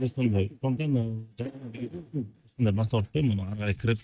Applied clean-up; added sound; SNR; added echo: neural mask model DeepFilterNet 3.